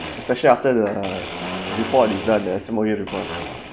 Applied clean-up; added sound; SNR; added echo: none; Domestic sounds, home sounds; 10 dB; none.